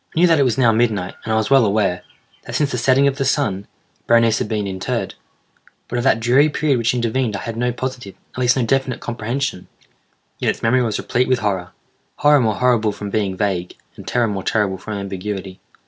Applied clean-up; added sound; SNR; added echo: none; none; none; none.